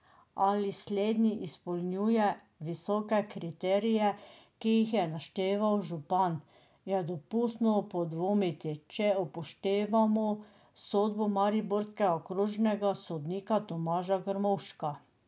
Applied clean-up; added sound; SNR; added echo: none; none; none; none.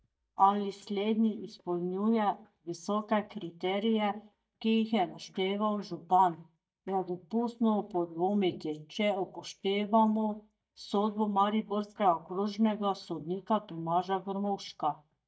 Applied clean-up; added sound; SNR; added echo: neural mask model DeepFilterNet 3.